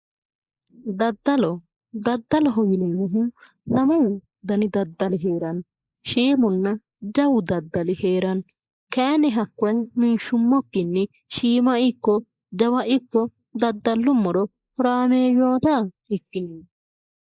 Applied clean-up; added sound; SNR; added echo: neural mask model Resemble Enhance denoiser.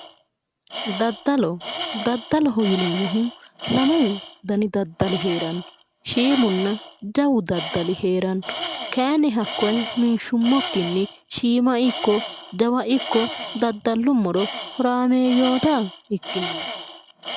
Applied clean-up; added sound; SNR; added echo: none; Tools; 11 dB; none.